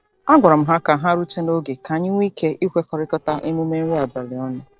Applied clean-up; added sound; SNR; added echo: neural separator model SepFormer DNS4.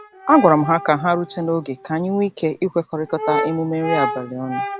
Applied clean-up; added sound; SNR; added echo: none; Brass instrument; 8 dB; none.